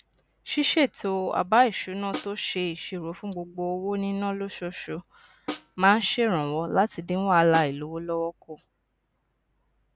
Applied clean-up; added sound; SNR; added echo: none; Snare drum; 12 dB; none.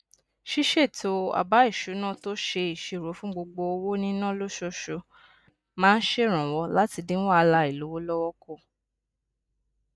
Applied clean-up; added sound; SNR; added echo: neural mask model DeepFilterNet 3.